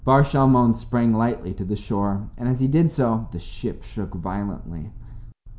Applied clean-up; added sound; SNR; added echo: none; none; none; none.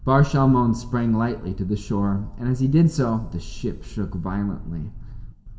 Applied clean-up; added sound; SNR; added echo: none; none; none; reverberation time 1.3 s.